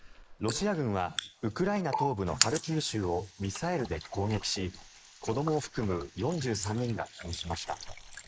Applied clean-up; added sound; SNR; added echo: neural mask model Resemble Enhance denoiser.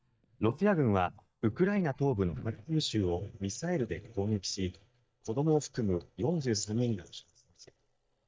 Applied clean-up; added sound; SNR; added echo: neural mask model DeepFilterNet 3.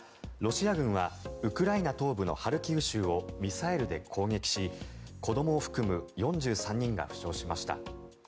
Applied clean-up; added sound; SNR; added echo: none; none; none; none.